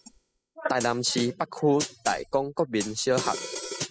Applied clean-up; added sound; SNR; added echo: classical method spectral subtraction.